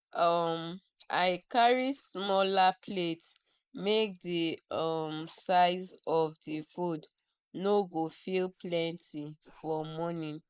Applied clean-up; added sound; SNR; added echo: neural mask model Resemble Enhance denoiser.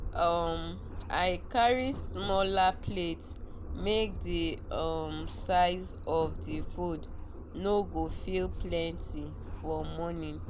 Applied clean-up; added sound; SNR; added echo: none; Subway, metro, underground; 7 dB; none.